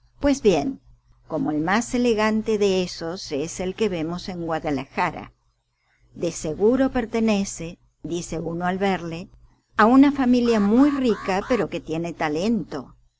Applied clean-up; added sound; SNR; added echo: none; Alarm; 16 dB; none.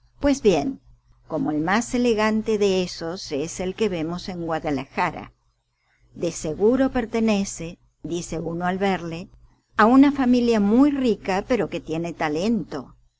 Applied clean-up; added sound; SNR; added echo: none; none; none; none.